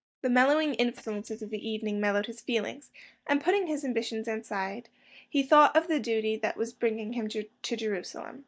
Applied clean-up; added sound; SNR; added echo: neural mask model DeepFilterNet 3.